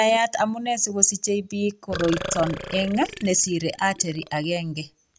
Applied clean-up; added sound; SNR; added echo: none; Burping, eructation; 12 dB; none.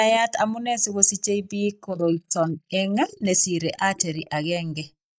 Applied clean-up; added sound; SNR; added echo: neural mask model Resemble Enhance denoiser.